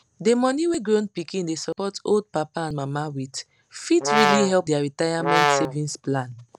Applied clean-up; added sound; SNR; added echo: none; Brass instrument; -2 dB; none.